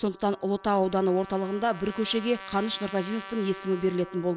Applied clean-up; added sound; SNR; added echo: none; Trumpet; 16 dB; none.